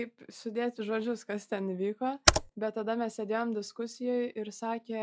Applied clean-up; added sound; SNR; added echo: classical method log-MMSE.